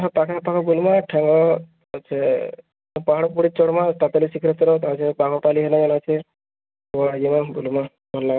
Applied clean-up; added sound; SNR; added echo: none; none; none; none.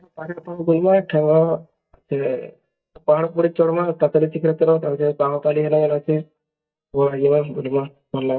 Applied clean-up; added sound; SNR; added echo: neural mask model DeepFilterNet 3.